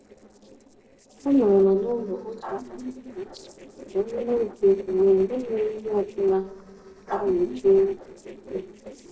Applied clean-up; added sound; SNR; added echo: neural separator model SepFormer DNS4.